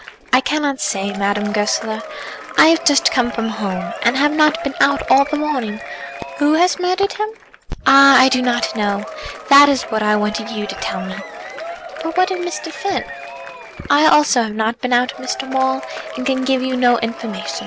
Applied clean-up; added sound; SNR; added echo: none; Applause / Crowd / Cheering; 13 dB; none.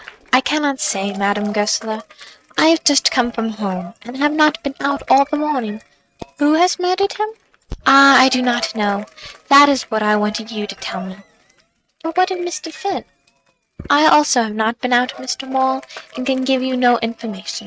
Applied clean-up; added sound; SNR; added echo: neural mask model RNNoise.